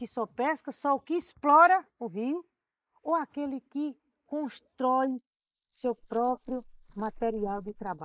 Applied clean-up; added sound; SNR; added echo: neural mask model Resemble Enhance denoiser.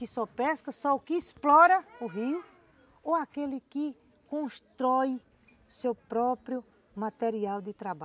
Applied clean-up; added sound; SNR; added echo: none; none; none; none.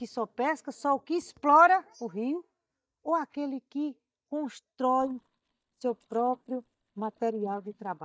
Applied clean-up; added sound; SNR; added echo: neural mask model DeepFilterNet 3.